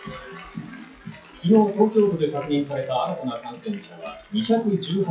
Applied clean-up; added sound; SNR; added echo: classical method WPE with log-MMSE.